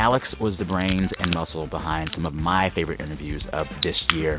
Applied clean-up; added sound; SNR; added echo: none; Crack / Crackle; 10 dB; none.